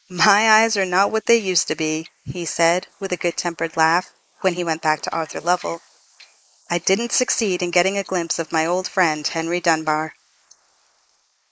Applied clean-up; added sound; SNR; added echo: neural mask model Resemble Enhance denoiser.